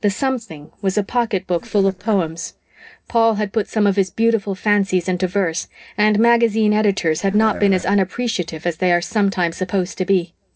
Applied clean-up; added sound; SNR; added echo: neural separator model SepFormer DNS4.